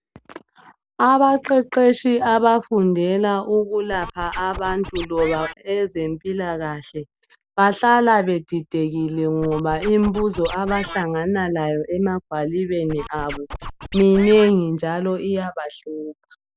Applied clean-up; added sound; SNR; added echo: none; Scratching (performance technique); 12 dB; none.